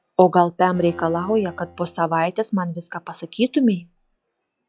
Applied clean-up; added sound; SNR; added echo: classical method log-MMSE.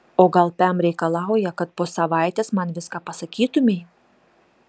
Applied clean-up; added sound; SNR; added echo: none; none; none; none.